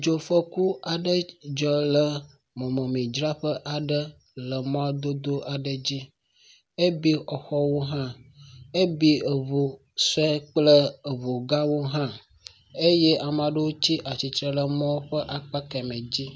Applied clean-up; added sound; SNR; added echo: none; none; none; none.